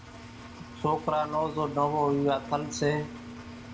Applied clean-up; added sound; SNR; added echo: none; Engine; 13 dB; reverberation time 0.5 s.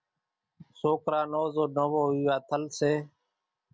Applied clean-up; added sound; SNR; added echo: none; none; none; none.